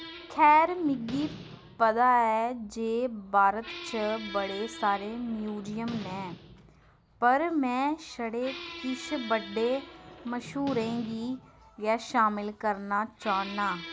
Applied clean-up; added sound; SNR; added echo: none; Squeak; 15 dB; none.